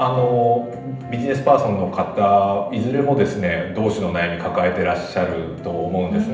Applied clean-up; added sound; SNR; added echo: none; none; none; reverberation time 0.8 s.